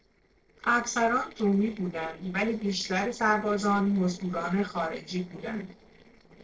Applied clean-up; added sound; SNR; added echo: neural separator model SepFormer DNS4.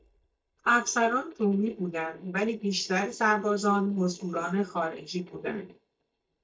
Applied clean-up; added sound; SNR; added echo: neural mask model DeepFilterNet 3.